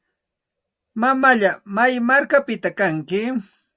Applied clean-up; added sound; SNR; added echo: none; none; none; none.